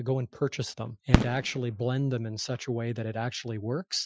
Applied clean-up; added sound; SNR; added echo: classical method Wiener filter.